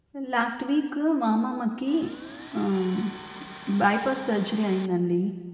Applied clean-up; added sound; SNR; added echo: none; Tools; 16 dB; reverberation time 1.7 s.